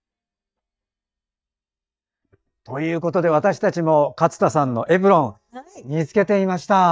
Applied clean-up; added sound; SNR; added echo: neural mask model DeepFilterNet 3.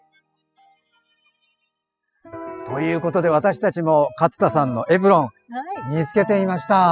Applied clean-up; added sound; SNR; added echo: classical method spectral subtraction.